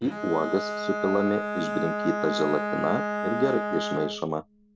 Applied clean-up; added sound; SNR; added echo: none; Bowed string instrument; 2 dB; none.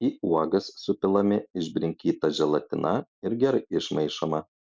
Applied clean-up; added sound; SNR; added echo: none; none; none; none.